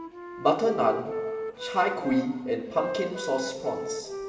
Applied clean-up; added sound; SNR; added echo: none; Wind instrument, woodwind instrument; 7 dB; reverberation time 1.7 s.